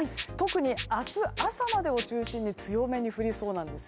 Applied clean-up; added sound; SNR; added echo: none; Rattle (instrument); 13 dB; none.